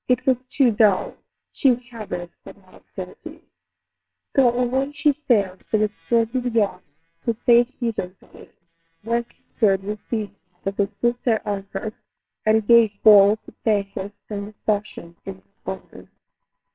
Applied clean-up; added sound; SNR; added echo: neural separator model SepFormer WHAMR!.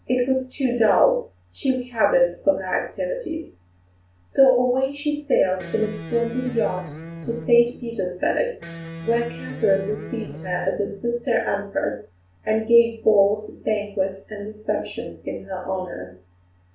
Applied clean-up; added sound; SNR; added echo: none; Electric guitar; 12 dB; reverberation time 0.3 s.